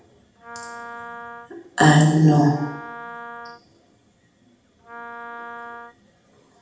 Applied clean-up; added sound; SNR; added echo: none; Wind instrument, woodwind instrument; 16 dB; reverberation time 0.8 s.